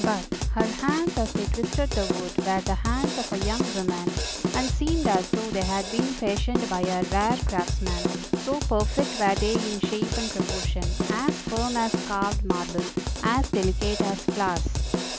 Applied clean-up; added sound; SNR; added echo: none; Drum kit; -1 dB; none.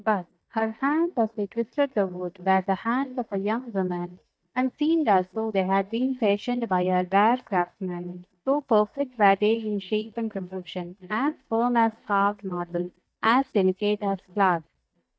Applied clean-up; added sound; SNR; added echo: neural mask model DeepFilterNet 3.